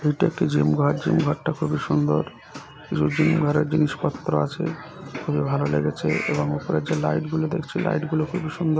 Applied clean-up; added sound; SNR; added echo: none; none; none; none.